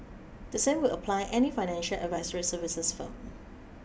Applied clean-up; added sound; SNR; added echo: none; none; none; none.